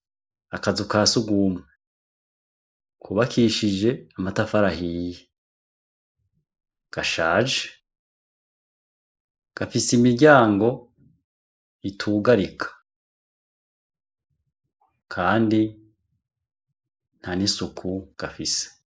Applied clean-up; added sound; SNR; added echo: neural mask model Resemble Enhance denoiser.